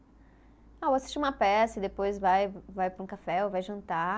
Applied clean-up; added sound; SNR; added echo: none; none; none; none.